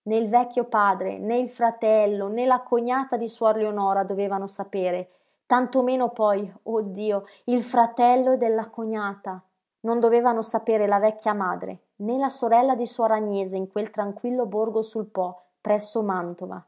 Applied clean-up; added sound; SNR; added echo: none; none; none; none.